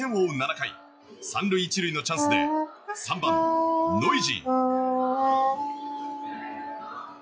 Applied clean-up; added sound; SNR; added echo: classical method log-MMSE.